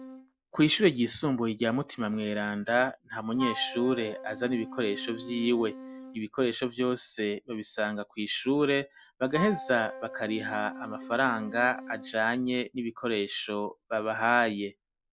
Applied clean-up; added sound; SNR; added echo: none; Wind instrument, woodwind instrument; 15 dB; none.